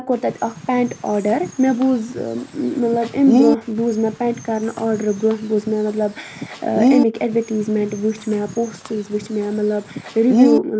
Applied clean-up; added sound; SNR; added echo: none; Bird; 4 dB; none.